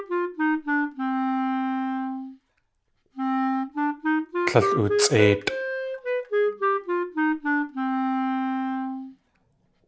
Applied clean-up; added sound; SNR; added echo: none; Wind instrument, woodwind instrument; -4 dB; none.